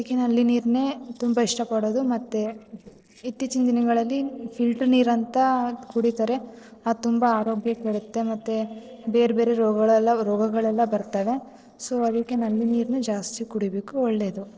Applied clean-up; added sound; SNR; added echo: neural separator model SepFormer DNS4.